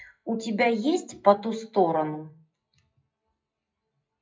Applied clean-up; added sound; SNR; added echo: classical method WPE with log-MMSE.